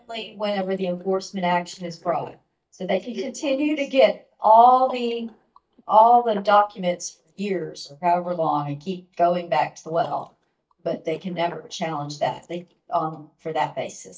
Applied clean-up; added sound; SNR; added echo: neural mask model DeepFilterNet 3.